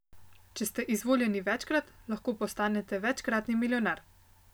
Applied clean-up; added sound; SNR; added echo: none; none; none; none.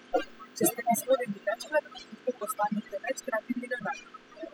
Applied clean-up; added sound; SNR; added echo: classical method spectral subtraction.